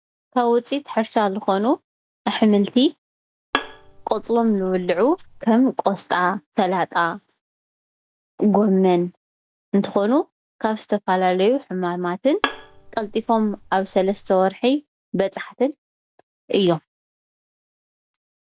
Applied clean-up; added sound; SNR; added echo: none; Bowed string instrument; 11 dB; none.